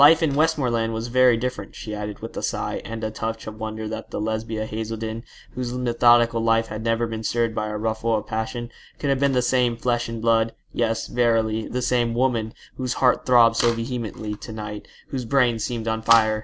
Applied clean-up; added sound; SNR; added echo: none; none; none; none.